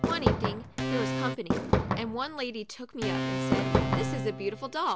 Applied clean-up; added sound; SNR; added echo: none; Organ + Fireworks; -5 dB; none.